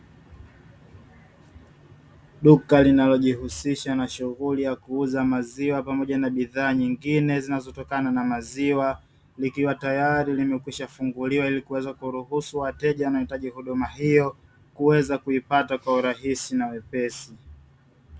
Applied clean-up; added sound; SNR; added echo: none; none; none; none.